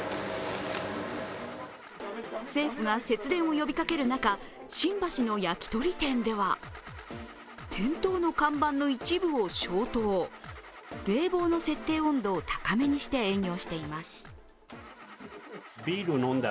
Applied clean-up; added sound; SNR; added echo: none; Engine starting / Car; 19 dB; none.